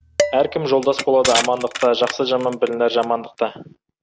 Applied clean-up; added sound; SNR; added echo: none; Dishes, pots, and pans + Crushing; 8 dB; none.